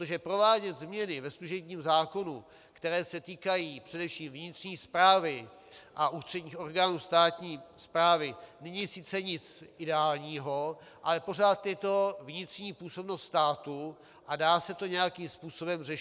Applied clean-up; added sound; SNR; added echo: none; none; none; none.